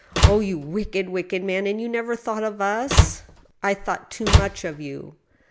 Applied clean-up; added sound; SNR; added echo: none; Slam; -4 dB; none.